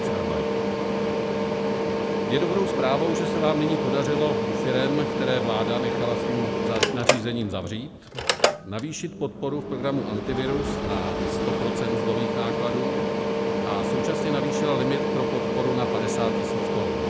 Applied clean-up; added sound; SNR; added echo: none; Mechanical fan; -3 dB; none.